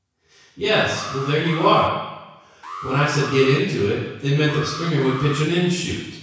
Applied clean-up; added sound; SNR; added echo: none; Alarm; 14 dB; reverberation time 1.1 s.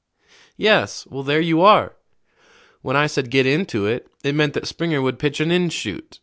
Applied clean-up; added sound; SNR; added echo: none; none; none; none.